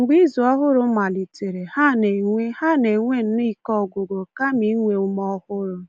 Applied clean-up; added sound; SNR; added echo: none; none; none; none.